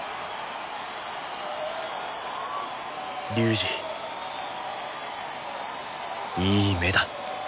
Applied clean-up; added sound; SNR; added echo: none; none; none; none.